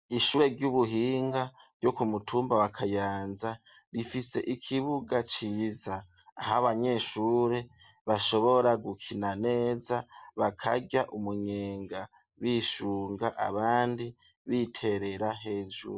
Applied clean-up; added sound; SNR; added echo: neural mask model Resemble Enhance denoiser.